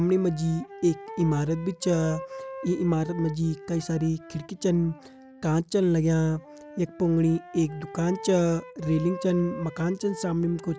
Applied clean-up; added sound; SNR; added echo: none; Wind instrument, woodwind instrument; 16 dB; none.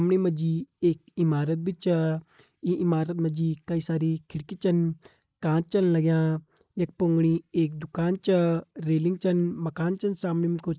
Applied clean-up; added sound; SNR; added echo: neural mask model Resemble Enhance denoiser.